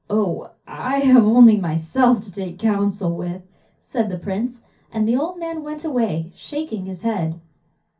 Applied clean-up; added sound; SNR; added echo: none; none; none; reverberation time 0.3 s.